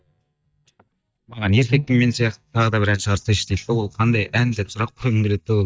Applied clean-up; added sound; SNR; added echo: neural mask model DeepFilterNet 3.